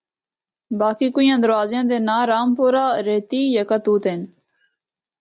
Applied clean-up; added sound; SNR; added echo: none; none; none; none.